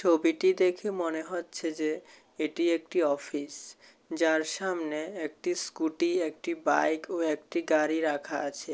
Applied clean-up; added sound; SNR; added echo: none; none; none; none.